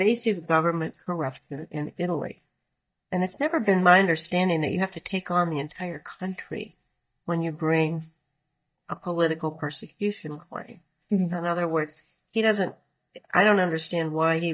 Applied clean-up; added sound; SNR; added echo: neural mask model DeepFilterNet 3.